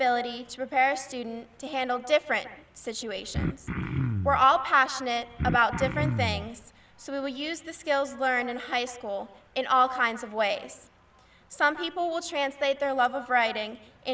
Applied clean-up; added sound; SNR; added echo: none; Cough; 3 dB; none.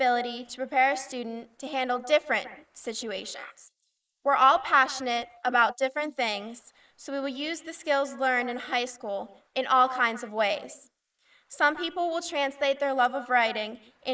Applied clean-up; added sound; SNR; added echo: neural mask model Resemble Enhance denoiser.